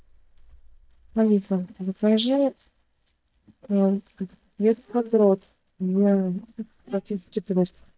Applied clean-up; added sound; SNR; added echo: neural mask model DeepFilterNet 3.